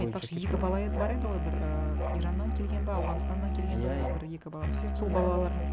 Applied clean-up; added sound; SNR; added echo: none; Musical instrument; -4 dB; none.